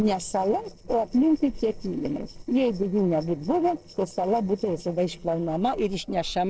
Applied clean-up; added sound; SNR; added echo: neural separator model SepFormer DNS4.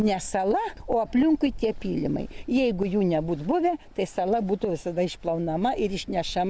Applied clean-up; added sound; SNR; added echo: none; none; none; none.